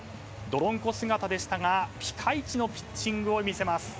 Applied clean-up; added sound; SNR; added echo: none; none; none; none.